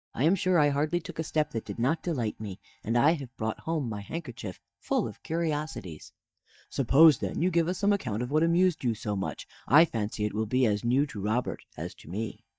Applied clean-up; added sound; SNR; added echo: neural mask model DeepFilterNet 3.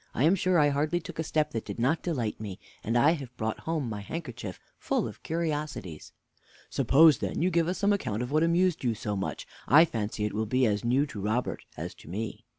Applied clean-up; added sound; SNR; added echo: none; none; none; none.